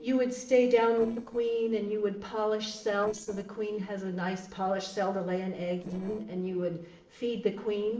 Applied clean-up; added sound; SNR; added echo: neural separator model SepFormer DNS4.